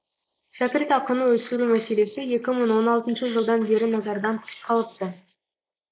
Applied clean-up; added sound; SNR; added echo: neural mask model Resemble Enhance denoiser.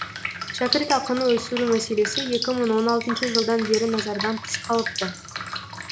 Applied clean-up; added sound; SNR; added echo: none; Drip; 7 dB; none.